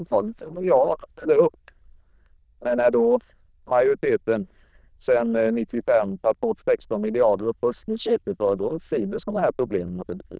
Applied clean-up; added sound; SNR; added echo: neural diffusion model UNIVERSE++.